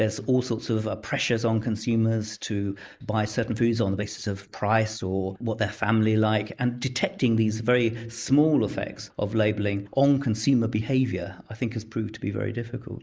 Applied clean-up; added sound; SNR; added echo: neural mask model Resemble Enhance denoiser.